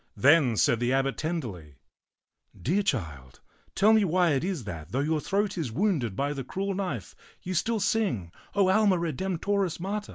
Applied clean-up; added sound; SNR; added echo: none; none; none; none.